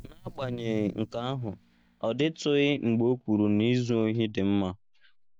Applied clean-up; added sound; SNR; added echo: neural mask model DeepFilterNet 3.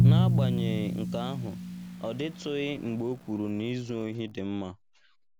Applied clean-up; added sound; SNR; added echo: none; Drum; -4 dB; none.